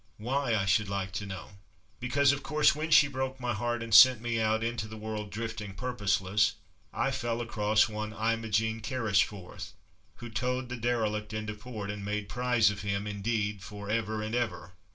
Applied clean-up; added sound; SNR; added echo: none; none; none; reverberation time 0.2 s.